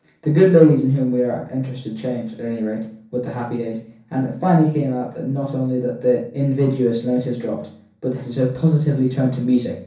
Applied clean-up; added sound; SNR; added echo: none; none; none; reverberation time 0.6 s.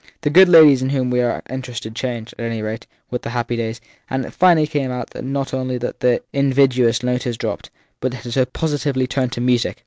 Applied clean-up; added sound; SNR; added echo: none; none; none; none.